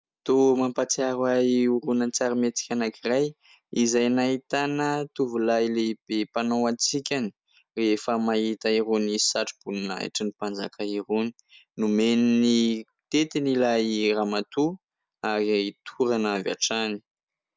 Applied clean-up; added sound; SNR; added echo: none; none; none; none.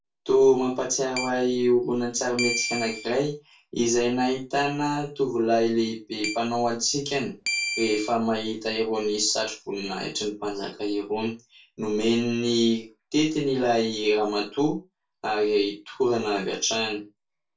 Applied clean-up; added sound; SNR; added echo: none; Keyboard (musical); 7 dB; reverberation time 0.2 s.